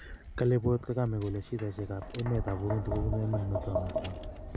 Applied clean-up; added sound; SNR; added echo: none; Tap; 6 dB; none.